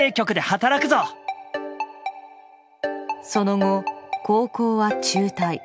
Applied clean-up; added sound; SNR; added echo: none; none; none; none.